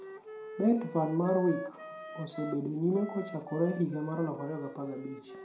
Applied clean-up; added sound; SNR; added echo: none; Wind instrument, woodwind instrument; 13 dB; reverberation time 0.4 s.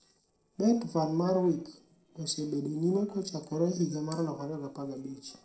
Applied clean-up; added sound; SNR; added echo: neural separator model SepFormer DNS4.